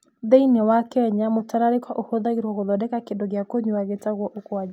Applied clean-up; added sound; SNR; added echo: none; none; none; none.